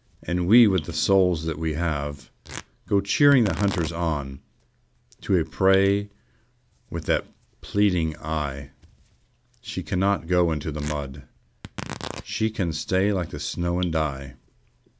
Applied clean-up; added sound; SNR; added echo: none; Tearing + Drip; 18 dB; none.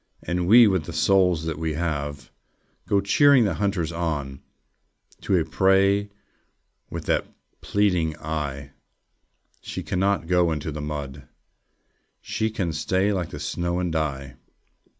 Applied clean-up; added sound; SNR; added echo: none; none; none; none.